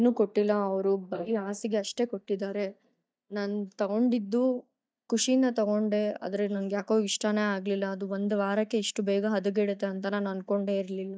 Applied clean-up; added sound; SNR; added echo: neural mask model DeepFilterNet 3.